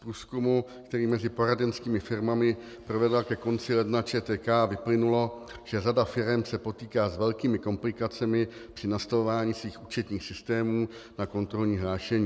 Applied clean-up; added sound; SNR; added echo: none; none; none; none.